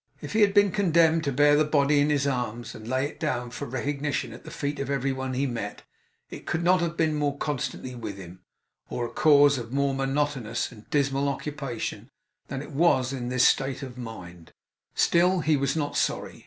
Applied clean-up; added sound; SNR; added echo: none; none; none; none.